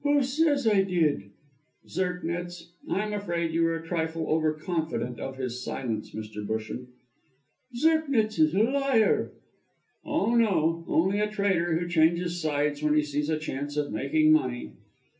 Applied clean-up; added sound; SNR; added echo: none; none; none; reverberation time 0.3 s.